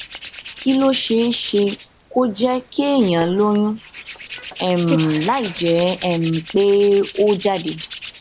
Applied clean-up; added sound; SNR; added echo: none; Hands; 15 dB; none.